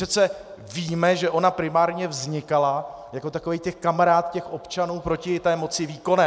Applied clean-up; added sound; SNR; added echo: none; none; none; none.